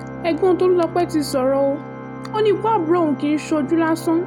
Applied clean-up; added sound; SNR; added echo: none; Organ; 12 dB; none.